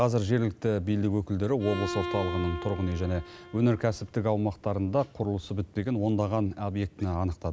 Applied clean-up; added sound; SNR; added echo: none; Bowed string instrument; 11 dB; none.